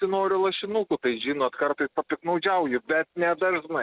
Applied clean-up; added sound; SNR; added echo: none; none; none; none.